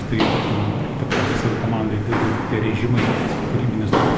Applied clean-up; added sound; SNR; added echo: none; Walk, footsteps; -2 dB; reverberation time 0.9 s.